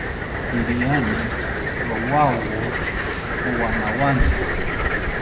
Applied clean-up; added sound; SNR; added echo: none; Cricket; -5 dB; none.